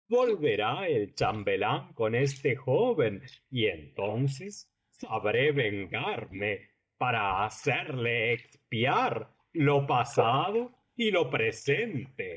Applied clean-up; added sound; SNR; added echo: neural mask model DeepFilterNet 3.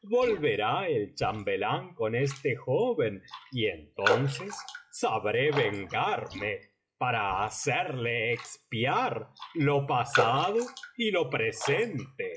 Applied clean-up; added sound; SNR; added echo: classical method log-MMSE.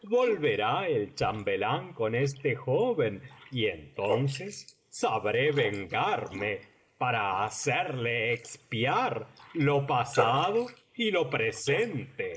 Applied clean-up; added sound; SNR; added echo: neural mask model Resemble Enhance denoiser.